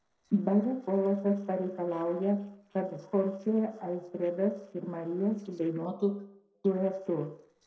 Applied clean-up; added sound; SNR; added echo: neural separator model SepFormer DNS4.